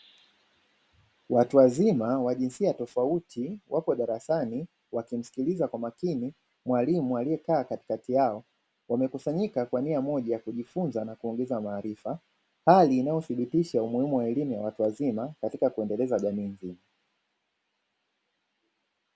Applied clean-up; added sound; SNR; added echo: none; none; none; none.